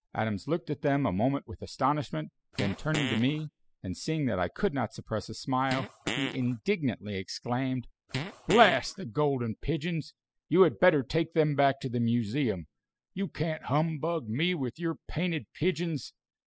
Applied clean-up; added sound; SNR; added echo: classical method spectral subtraction.